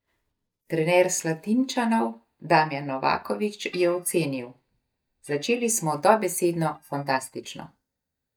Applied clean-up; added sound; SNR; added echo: neural mask model DeepFilterNet 3.